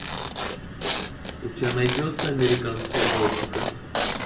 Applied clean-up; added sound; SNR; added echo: none; Tearing; -4 dB; reverberation time 0.6 s.